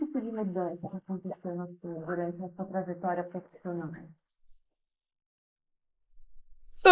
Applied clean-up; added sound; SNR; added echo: neural mask model Resemble Enhance denoiser.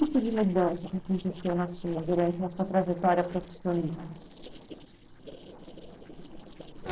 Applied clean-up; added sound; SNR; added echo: neural separator model SepFormer DNS4.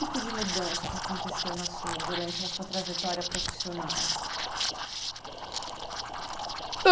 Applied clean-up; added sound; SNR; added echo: none; Liquid; 3 dB; none.